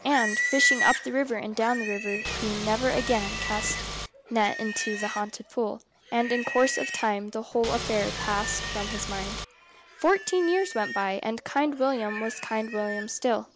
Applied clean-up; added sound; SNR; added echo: none; Livestock, farm animals, working animals + Engine / Car; 5 dB; none.